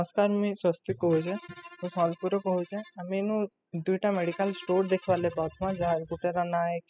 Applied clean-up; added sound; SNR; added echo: classical method spectral subtraction.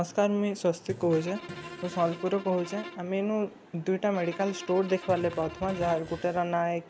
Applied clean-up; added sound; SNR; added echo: none; Bowed string instrument + Fart; 15 dB; none.